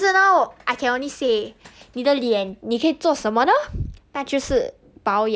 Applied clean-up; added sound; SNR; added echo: none; none; none; none.